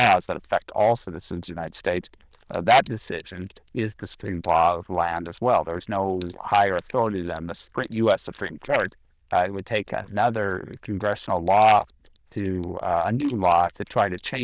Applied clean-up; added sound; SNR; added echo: neural diffusion model UNIVERSE++.